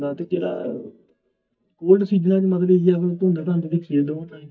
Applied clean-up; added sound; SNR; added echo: neural mask model DeepFilterNet 3.